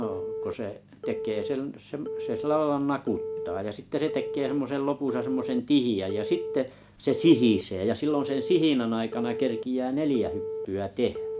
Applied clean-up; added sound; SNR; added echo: none; Telephone; 8 dB; none.